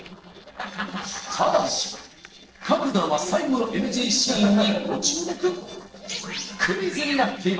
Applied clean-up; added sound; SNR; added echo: neural separator model SepFormer DNS4.